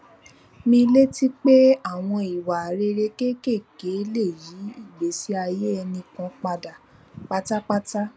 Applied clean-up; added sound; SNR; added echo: none; none; none; none.